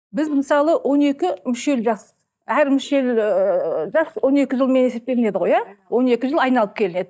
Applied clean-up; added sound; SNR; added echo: neural mask model DeepFilterNet 3.